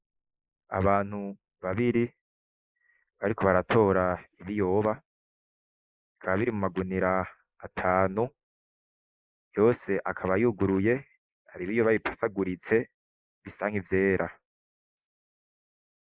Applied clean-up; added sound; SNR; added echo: neural mask model Resemble Enhance denoiser.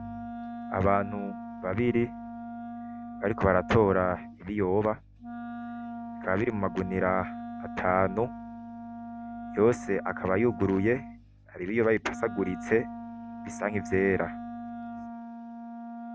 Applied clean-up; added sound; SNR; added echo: none; Wind instrument, woodwind instrument; 10 dB; none.